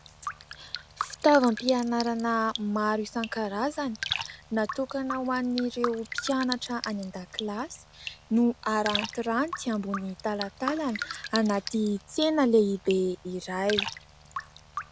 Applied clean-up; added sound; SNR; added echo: none; Raindrop; 10 dB; none.